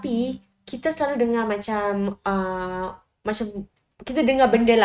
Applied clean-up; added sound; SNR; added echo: neural mask model RNNoise.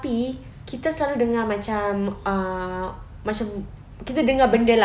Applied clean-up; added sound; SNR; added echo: none; none; none; none.